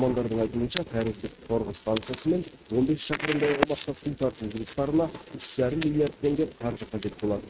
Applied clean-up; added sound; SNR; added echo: neural mask model RNNoise.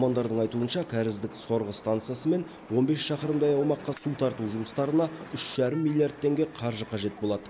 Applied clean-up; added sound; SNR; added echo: none; none; none; none.